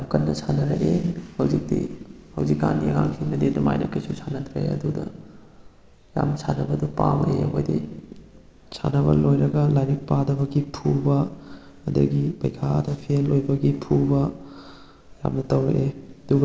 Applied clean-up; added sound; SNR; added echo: none; none; none; none.